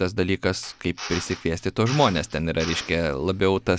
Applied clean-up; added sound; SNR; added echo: none; Drill; 14 dB; none.